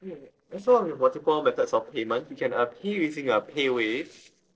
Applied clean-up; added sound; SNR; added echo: neural separator model SepFormer DNS4.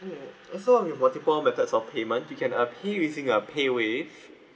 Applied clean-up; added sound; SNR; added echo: none; none; none; none.